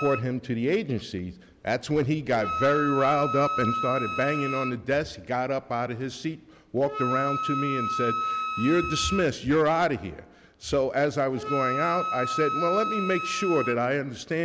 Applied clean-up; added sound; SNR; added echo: none; Wind instrument, woodwind instrument; 5 dB; none.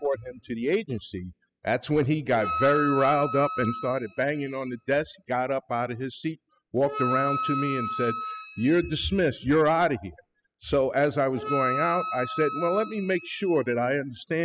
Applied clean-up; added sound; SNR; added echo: classical method spectral subtraction.